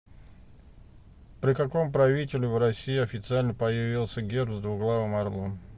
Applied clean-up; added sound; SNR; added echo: none; none; none; none.